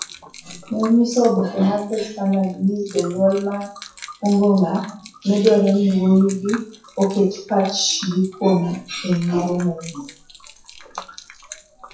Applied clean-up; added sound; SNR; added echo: classical method WPE with log-MMSE.